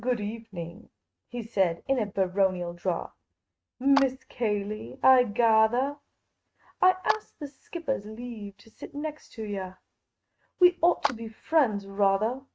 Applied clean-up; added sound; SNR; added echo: neural mask model RNNoise.